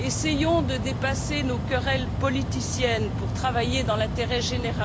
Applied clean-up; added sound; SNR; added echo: none; Mechanical fan; 1 dB; none.